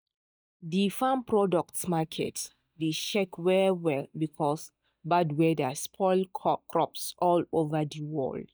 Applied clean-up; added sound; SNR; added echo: neural mask model DeepFilterNet 3.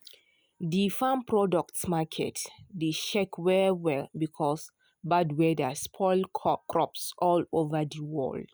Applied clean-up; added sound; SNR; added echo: none; none; none; none.